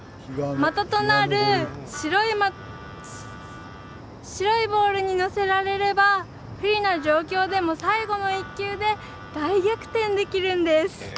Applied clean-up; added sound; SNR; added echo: none; Harmonica; 19 dB; none.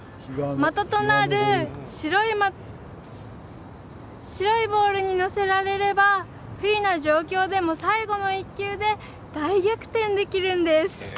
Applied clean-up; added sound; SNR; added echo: none; none; none; none.